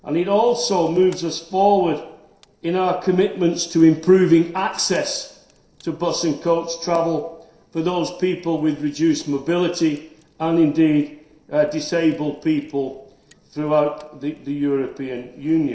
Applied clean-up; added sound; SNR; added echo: neural separator model SepFormer DNS4.